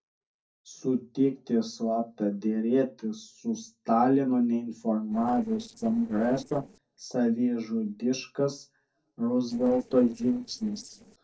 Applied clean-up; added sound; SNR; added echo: neural separator model SepFormer DNS4.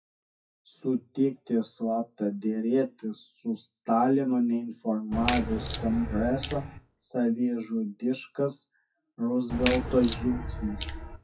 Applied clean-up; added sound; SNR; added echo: classical method WPE with log-MMSE.